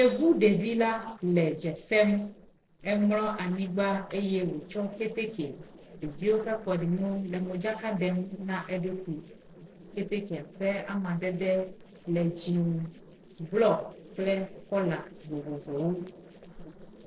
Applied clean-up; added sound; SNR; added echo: neural separator model SepFormer DNS4.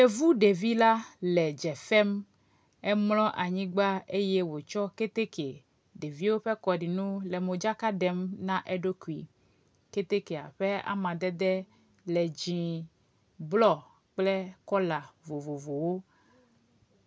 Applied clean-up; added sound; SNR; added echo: none; none; none; none.